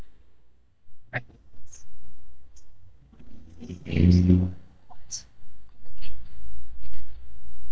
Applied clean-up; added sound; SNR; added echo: neural mask model DeepFilterNet 3.